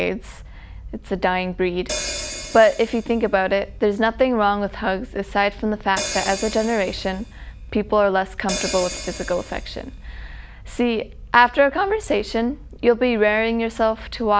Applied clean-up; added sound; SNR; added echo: none; Hi-hat; 11 dB; none.